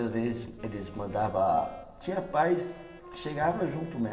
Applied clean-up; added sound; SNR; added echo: none; Wind instrument, woodwind instrument; 20 dB; reverberation time 2.7 s.